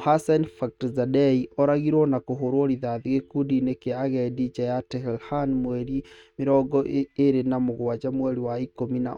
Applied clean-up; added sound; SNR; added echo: neural mask model RNNoise.